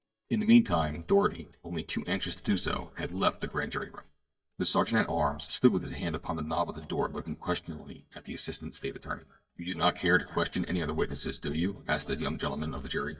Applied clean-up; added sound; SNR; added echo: neural mask model DeepFilterNet 3.